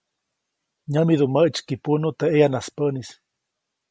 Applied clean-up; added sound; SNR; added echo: none; none; none; none.